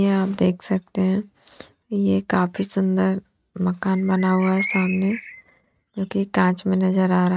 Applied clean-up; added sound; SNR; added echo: neural mask model RNNoise.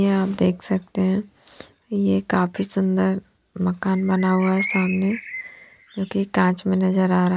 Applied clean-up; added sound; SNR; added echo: none; Bird; 12 dB; none.